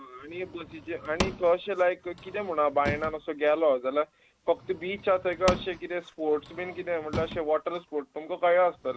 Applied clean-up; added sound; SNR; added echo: none; Drawer open or close / Wood; 12 dB; none.